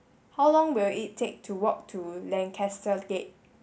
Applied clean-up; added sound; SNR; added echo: none; none; none; none.